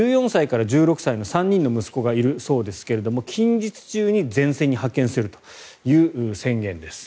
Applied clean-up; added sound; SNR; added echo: none; none; none; none.